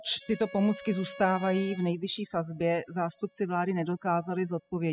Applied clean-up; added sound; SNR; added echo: classical method spectral subtraction.